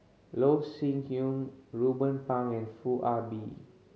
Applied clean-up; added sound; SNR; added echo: none; none; none; none.